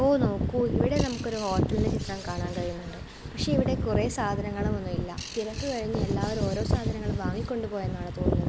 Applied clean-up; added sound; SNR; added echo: none; Bird; 18 dB; none.